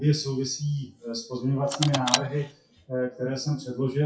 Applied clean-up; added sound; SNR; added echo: classical method WPE with log-MMSE.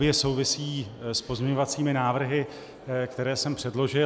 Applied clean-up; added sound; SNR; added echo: none; none; none; none.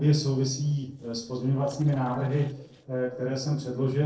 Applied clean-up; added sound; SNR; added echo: neural separator model SepFormer DNS4.